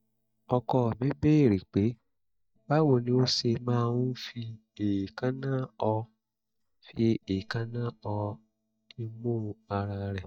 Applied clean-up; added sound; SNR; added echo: neural mask model DeepFilterNet 3.